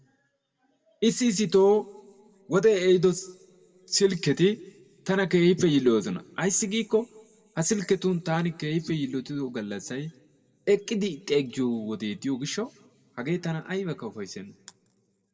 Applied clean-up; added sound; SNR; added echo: none; none; none; reverberation time 1.3 s.